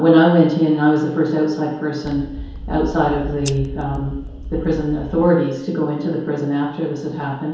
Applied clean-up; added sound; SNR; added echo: none; Scissors; 11 dB; reverberation time 2.2 s.